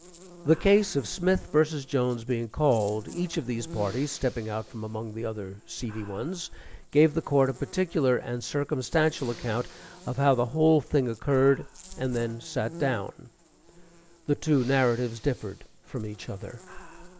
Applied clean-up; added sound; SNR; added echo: none; Buzz + Breathing; 19 dB; none.